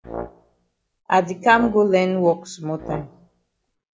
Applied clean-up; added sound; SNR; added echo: none; Brass instrument; 14 dB; none.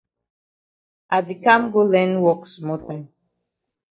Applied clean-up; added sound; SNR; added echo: neural mask model DeepFilterNet 3.